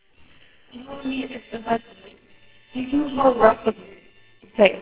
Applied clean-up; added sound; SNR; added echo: neural separator model SepFormer WHAMR!.